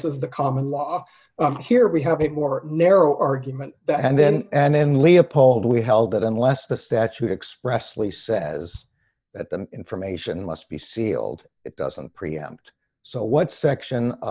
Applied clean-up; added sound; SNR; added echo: neural mask model DeepFilterNet 3.